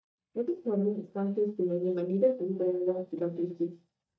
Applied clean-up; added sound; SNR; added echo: neural mask model DeepFilterNet 3.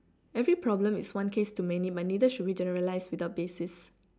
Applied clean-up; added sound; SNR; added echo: none; none; none; none.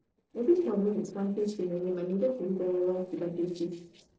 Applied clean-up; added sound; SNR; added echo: neural separator model SepFormer DNS4.